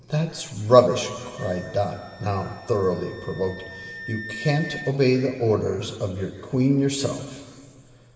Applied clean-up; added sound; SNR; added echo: none; Wind instrument, woodwind instrument; 19 dB; reverberation time 2.1 s.